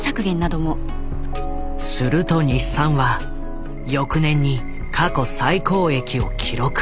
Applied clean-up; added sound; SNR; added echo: none; none; none; none.